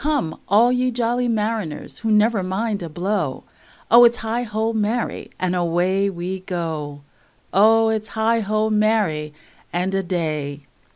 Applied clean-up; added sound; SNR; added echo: none; none; none; none.